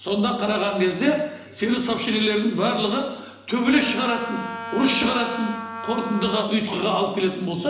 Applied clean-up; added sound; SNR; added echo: none; Wind instrument, woodwind instrument; 11 dB; reverberation time 1.0 s.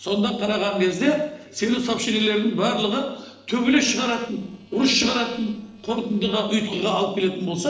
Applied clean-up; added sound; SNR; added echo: neural separator model SepFormer DNS4.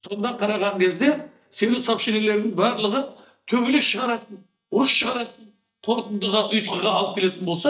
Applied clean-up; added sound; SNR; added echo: neural mask model DeepFilterNet 3.